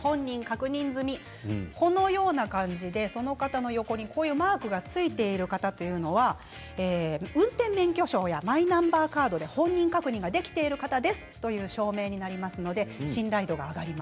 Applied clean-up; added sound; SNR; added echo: none; none; none; none.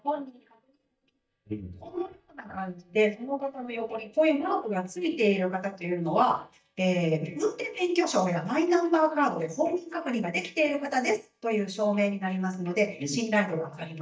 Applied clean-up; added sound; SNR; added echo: neural mask model DeepFilterNet 3.